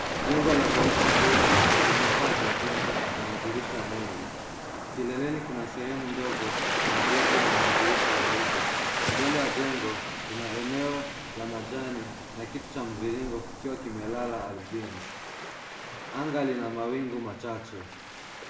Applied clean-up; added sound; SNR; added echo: none; Waves, surf; -4 dB; reverberation time 0.9 s.